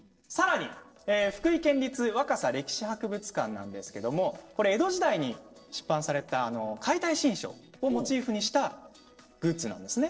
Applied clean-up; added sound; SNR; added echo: neural separator model SepFormer DNS4.